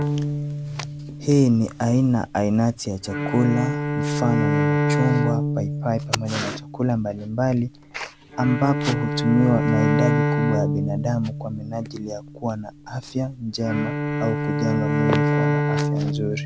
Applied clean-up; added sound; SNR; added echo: none; Bowed string instrument; 1 dB; none.